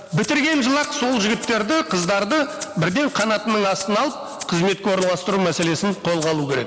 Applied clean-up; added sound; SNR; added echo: none; Rattle (instrument); 18 dB; none.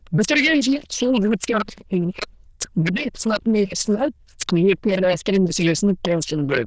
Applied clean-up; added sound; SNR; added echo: neural diffusion model UNIVERSE++.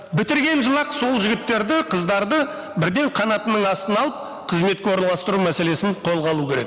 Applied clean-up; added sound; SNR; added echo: none; none; none; none.